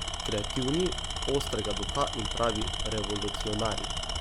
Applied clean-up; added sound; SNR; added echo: none; Tools; 0 dB; none.